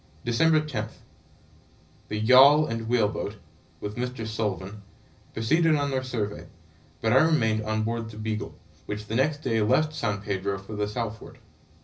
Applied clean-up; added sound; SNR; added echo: none; none; none; reverberation time 0.4 s.